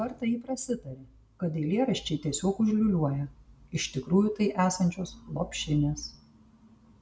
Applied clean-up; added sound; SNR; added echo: none; none; none; none.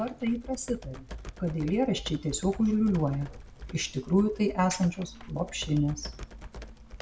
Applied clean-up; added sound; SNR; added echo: none; Computer keyboard; 14 dB; none.